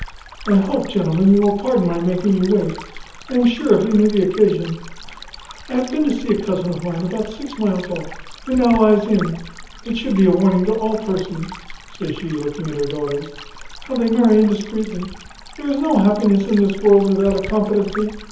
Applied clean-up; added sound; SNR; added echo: none; Stream; 16 dB; reverberation time 0.7 s.